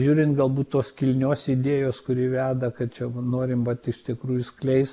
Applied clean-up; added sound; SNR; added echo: none; none; none; none.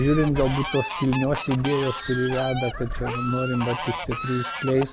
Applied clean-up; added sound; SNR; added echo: none; Fowl; 6 dB; none.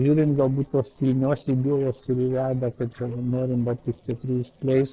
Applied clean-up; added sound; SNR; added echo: neural separator model SepFormer DNS4.